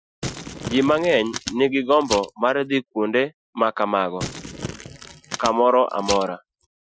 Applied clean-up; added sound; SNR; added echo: classical method Wiener filter.